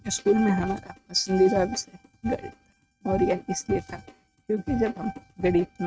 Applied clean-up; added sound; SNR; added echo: neural mask model RNNoise.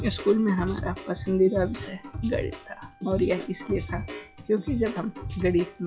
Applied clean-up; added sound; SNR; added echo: classical method log-MMSE.